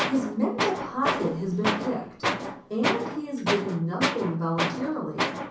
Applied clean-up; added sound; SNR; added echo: none; Tools; 1 dB; reverberation time 0.6 s.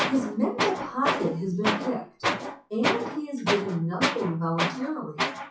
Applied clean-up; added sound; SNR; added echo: classical method WPE with log-MMSE.